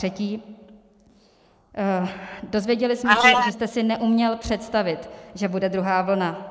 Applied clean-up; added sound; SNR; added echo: neural mask model Resemble Enhance denoiser.